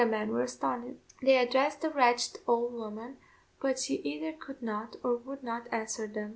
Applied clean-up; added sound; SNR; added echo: none; none; none; none.